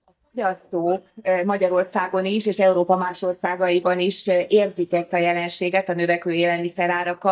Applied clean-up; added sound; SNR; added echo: neural mask model DeepFilterNet 3.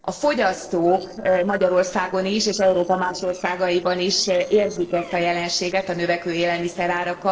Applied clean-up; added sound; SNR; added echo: neural separator model SepFormer DNS4.